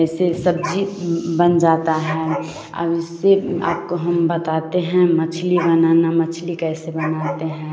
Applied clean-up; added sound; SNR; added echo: none; Dog; 15 dB; none.